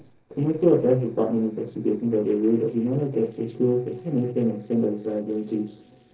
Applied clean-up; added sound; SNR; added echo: neural separator model SepFormer DNS4.